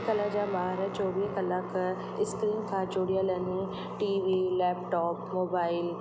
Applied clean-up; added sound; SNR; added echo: none; Guitar; 12 dB; none.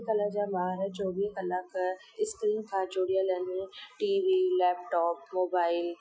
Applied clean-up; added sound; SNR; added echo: classical method Wiener filter.